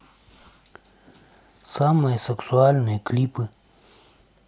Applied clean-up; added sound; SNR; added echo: none; none; none; none.